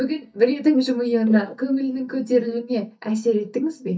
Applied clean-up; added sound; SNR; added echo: neural mask model DeepFilterNet 3.